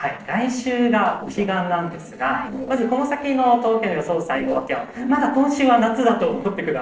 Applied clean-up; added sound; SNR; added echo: neural separator model SepFormer DNS4.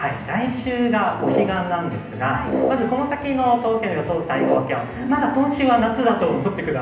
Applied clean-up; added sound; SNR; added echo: none; Brass instrument; 5 dB; reverberation time 0.8 s.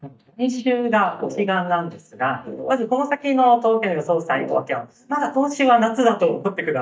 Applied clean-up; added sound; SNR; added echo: neural mask model DeepFilterNet 3.